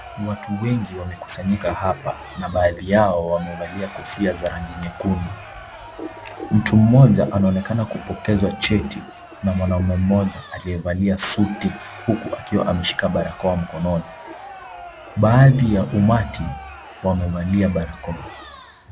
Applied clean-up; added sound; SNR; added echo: none; Crowd; 18 dB; none.